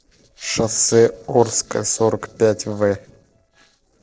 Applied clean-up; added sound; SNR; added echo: neural separator model SepFormer DNS4.